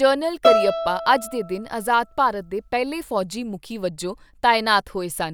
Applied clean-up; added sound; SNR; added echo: none; Bowed string instrument; 3 dB; none.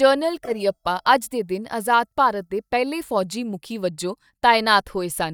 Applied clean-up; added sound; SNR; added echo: neural mask model DeepFilterNet 3.